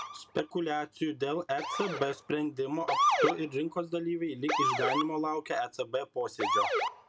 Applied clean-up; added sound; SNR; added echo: none; Motor vehicle (road) / Siren; 1 dB; none.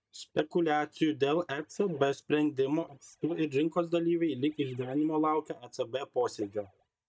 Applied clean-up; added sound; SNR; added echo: neural mask model DeepFilterNet 3.